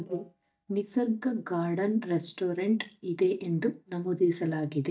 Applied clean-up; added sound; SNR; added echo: neural mask model DeepFilterNet 3.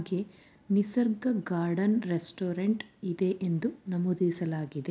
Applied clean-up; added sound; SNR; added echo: none; none; none; none.